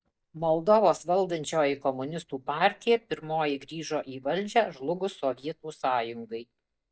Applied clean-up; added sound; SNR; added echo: neural mask model DeepFilterNet 3.